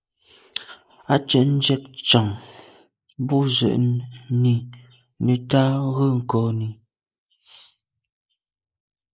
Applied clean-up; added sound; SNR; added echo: neural mask model Resemble Enhance denoiser.